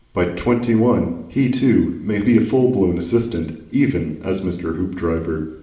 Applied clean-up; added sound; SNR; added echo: none; none; none; reverberation time 0.9 s.